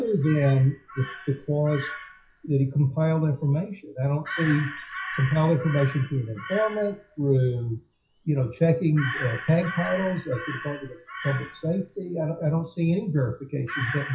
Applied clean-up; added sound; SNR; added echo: classical method WPE with log-MMSE.